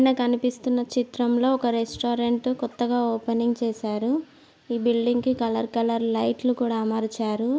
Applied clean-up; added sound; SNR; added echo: none; none; none; none.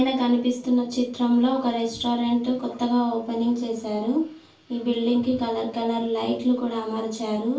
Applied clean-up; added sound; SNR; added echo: none; none; none; reverberation time 0.3 s.